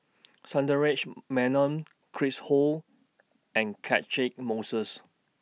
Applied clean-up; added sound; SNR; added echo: none; none; none; none.